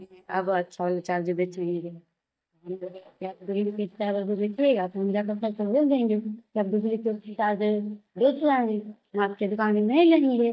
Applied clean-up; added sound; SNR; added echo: neural mask model DeepFilterNet 3.